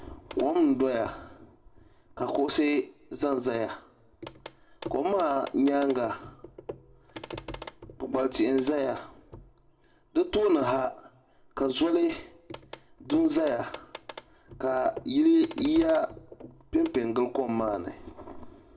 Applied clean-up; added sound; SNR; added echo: none; Clock; 17 dB; reverberation time 0.3 s.